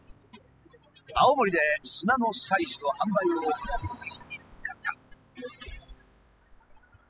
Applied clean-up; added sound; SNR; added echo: classical method spectral subtraction.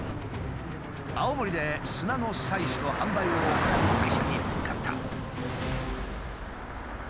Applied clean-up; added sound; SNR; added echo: none; Traffic noise, roadway noise / Car; 1 dB; none.